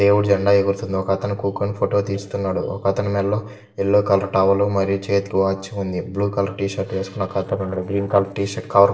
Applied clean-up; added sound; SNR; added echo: neural separator model SepFormer DNS4.